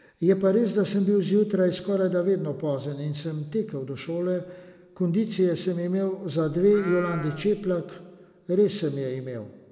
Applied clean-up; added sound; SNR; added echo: none; Livestock, farm animals, working animals; 14 dB; none.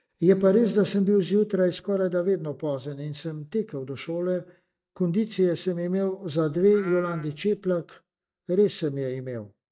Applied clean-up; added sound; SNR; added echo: neural mask model DeepFilterNet 3.